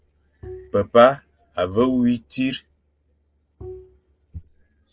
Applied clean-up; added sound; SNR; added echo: neural separator model SepFormer DNS4.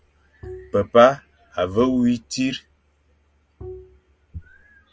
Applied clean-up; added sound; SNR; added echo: none; Bowed string instrument; 19 dB; none.